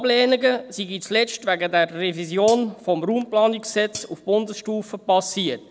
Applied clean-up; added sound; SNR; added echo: none; Hi-hat; 16 dB; none.